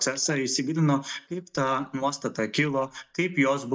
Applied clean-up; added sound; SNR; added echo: neural mask model DeepFilterNet 3.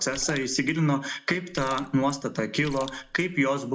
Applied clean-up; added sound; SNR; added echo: none; Splash, splatter; 18 dB; reverberation time 0.3 s.